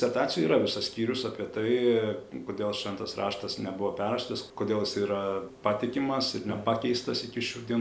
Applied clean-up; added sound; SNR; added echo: none; none; none; none.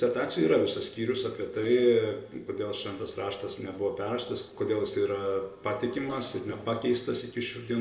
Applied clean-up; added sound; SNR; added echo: neural separator model SepFormer DNS4.